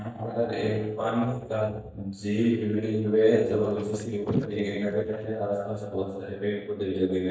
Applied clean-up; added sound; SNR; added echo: neural mask model DeepFilterNet 3.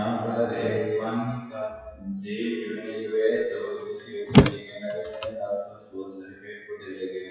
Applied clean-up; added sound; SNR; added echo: classical method WPE with log-MMSE.